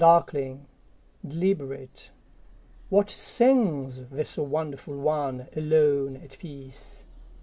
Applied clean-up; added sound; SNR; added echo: none; none; none; none.